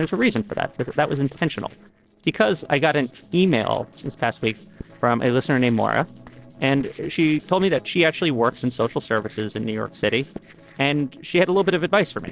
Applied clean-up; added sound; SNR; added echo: neural separator model SepFormer DNS4.